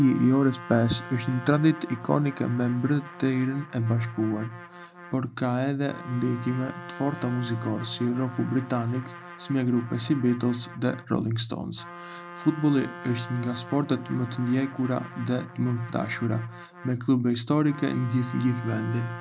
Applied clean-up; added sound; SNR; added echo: none; Trumpet; 16 dB; none.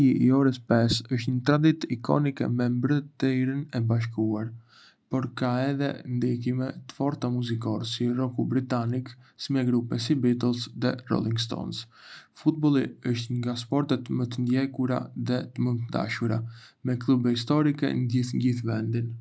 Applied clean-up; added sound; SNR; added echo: none; none; none; none.